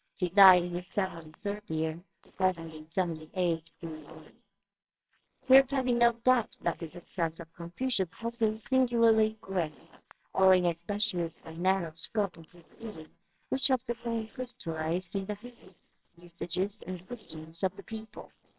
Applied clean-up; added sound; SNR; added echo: neural separator model SepFormer WHAMR!.